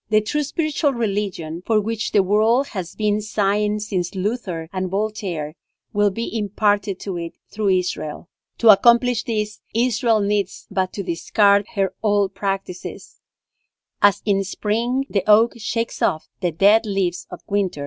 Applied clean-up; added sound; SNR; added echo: none; none; none; none.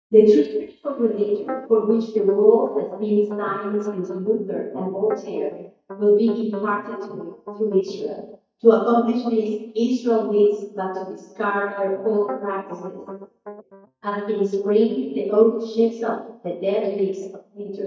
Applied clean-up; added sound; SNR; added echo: neural mask model DeepFilterNet 3.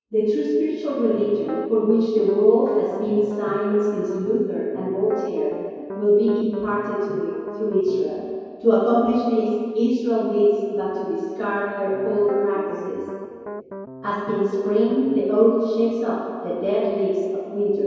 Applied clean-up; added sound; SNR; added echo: none; Piano; 14 dB; reverberation time 2.2 s.